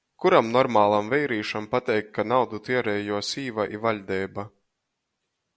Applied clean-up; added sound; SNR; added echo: none; none; none; none.